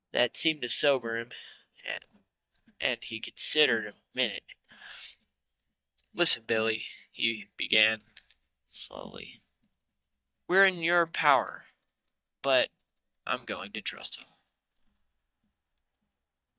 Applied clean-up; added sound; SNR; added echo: neural mask model DeepFilterNet 3.